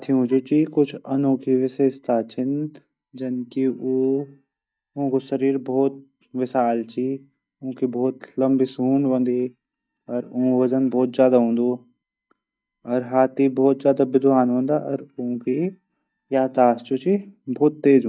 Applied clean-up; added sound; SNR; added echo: neural mask model DeepFilterNet 3.